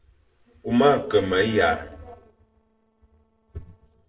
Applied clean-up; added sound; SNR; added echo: neural separator model SepFormer DNS4.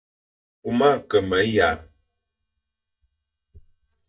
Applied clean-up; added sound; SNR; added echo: neural mask model DeepFilterNet 3.